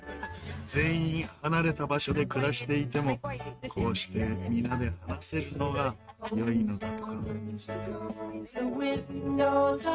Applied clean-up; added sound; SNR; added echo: neural mask model RNNoise.